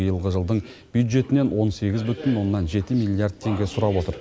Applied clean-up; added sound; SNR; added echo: none; none; none; none.